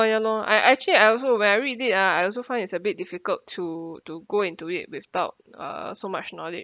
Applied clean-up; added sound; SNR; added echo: none; none; none; none.